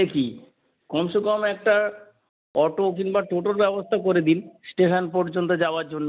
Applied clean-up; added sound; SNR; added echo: none; none; none; none.